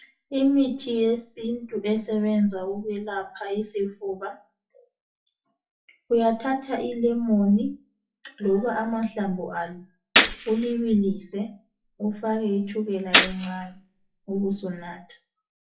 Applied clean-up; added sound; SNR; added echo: classical method WPE with log-MMSE.